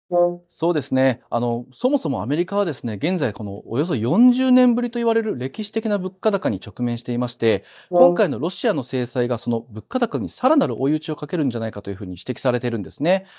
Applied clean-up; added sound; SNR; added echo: neural mask model DeepFilterNet 3.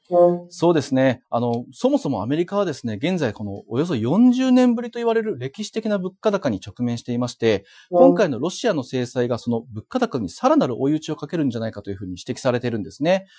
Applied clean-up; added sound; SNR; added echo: classical method Wiener filter.